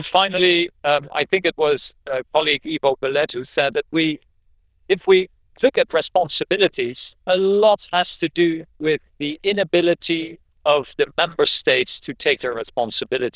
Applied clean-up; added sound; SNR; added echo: neural diffusion model UNIVERSE++.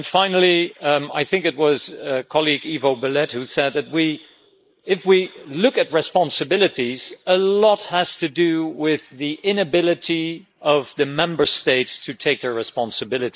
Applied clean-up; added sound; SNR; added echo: neural mask model Resemble Enhance denoiser.